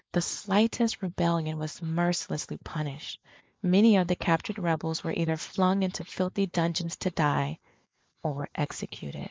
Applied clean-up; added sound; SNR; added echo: neural mask model Resemble Enhance denoiser.